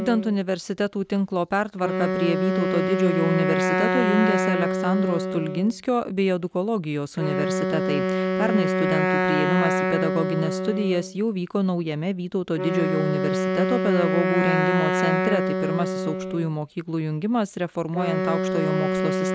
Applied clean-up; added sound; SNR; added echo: none; Wind instrument, woodwind instrument; 0 dB; none.